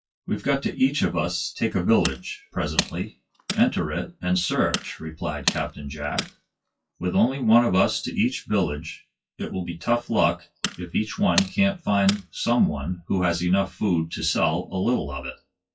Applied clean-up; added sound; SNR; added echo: classical method WPE with log-MMSE.